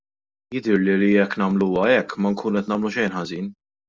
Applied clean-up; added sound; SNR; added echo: none; none; none; none.